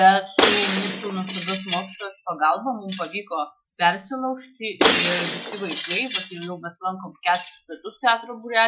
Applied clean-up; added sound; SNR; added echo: classical method Wiener filter.